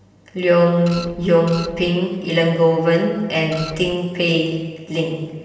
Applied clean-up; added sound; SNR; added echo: none; Printer; 14 dB; reverberation time 1.3 s.